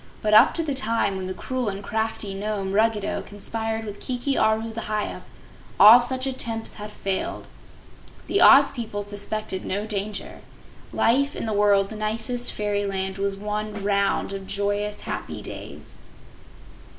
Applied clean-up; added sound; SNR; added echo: none; Snare drum; 19 dB; none.